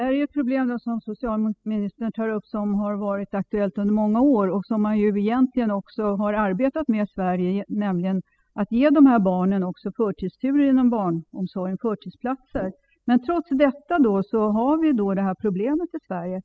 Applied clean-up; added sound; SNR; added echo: classical method spectral subtraction.